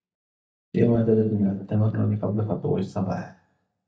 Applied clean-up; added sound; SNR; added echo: neural mask model DeepFilterNet 3.